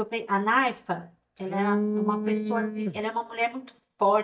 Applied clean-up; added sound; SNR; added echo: neural mask model DeepFilterNet 3.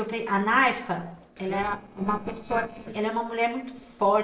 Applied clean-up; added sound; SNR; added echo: neural separator model SepFormer DNS4.